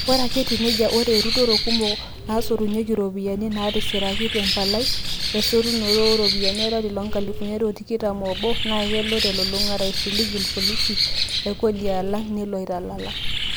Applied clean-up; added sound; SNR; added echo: none; Bird; 1 dB; none.